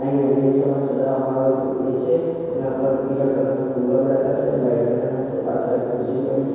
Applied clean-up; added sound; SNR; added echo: none; none; none; reverberation time 2.2 s.